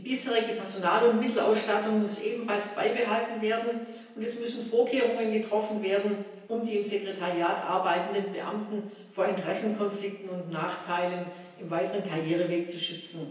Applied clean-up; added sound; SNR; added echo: none; none; none; reverberation time 0.9 s.